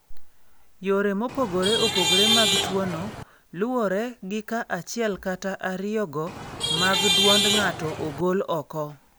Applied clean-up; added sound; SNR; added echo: none; Traffic noise, roadway noise / Vehicle horn, car horn, honking; -3 dB; none.